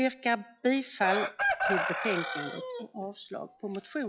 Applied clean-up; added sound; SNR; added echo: classical method log-MMSE.